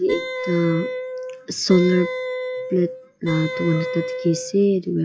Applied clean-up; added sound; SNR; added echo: classical method log-MMSE.